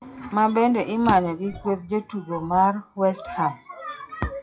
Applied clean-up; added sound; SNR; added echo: classical method WPE with log-MMSE.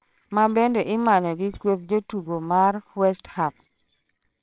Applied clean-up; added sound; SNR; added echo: neural separator model SepFormer WHAMR!.